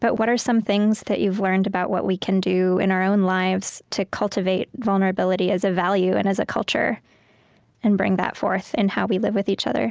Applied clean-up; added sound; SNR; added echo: none; none; none; none.